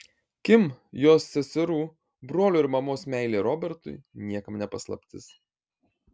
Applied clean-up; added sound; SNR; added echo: none; none; none; none.